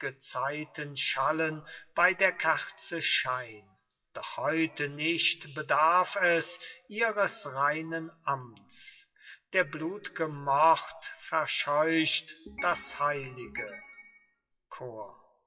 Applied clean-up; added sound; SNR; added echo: classical method WPE with log-MMSE.